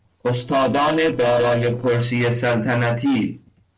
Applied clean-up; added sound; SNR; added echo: neural separator model SepFormer DNS4.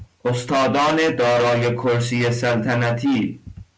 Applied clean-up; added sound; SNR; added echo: none; none; none; none.